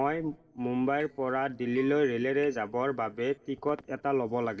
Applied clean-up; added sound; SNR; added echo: neural separator model SepFormer DNS4.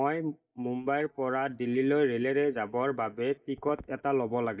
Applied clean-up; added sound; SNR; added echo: neural mask model DeepFilterNet 3.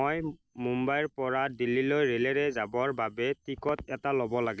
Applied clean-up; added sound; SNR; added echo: none; none; none; none.